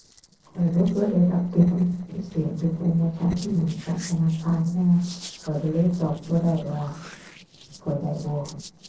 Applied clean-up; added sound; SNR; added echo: neural separator model SepFormer DNS4.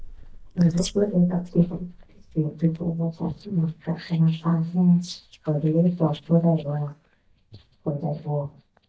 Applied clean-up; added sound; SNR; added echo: neural mask model DeepFilterNet 3.